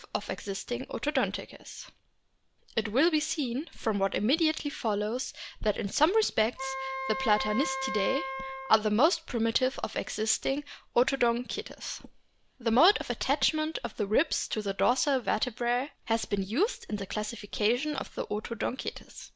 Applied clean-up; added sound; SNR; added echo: none; Wind instrument, woodwind instrument; 5 dB; none.